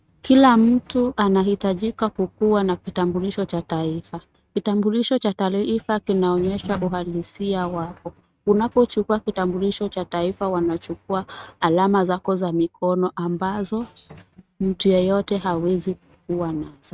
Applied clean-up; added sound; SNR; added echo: neural mask model RNNoise.